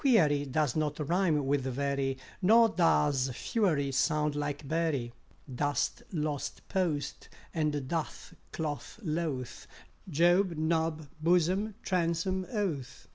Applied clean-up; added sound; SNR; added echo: none; none; none; none.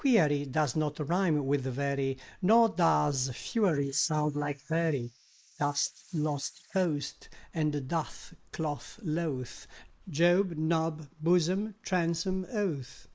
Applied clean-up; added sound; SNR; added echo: neural mask model Resemble Enhance denoiser.